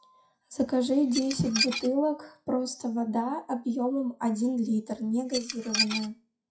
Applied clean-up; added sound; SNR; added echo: classical method WPE with log-MMSE.